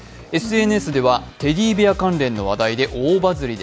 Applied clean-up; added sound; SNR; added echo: none; none; none; none.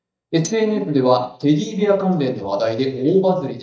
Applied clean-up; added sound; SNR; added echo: neural mask model DeepFilterNet 3.